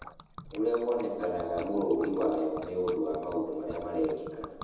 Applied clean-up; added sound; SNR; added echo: none; Liquid; 15 dB; reverberation time 1.1 s.